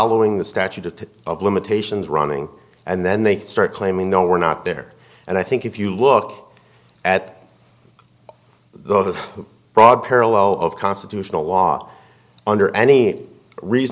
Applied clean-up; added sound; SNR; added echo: none; none; none; none.